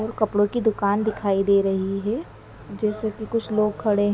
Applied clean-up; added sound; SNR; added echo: none; none; none; none.